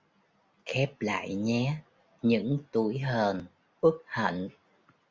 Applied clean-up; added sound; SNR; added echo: none; none; none; none.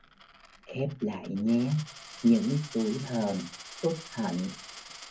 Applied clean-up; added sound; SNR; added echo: none; Coin (dropping); 16 dB; reverberation time 0.3 s.